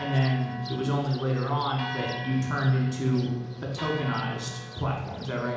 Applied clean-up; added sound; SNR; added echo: none; Church bell; 12 dB; reverberation time 1.0 s.